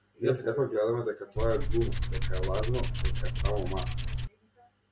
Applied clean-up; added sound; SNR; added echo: none; Tools; -4 dB; none.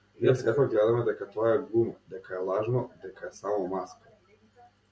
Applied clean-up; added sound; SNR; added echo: none; none; none; none.